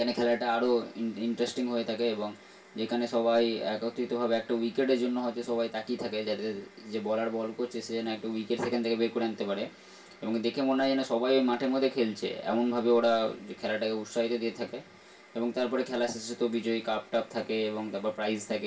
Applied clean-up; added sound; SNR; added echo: none; none; none; reverberation time 0.2 s.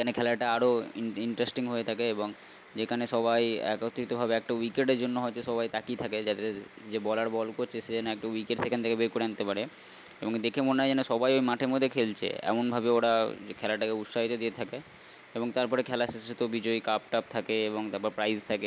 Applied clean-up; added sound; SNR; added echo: none; none; none; none.